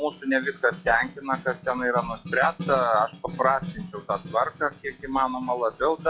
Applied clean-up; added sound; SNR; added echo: classical method log-MMSE.